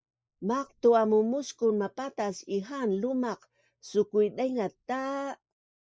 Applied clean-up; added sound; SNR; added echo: neural mask model Resemble Enhance denoiser.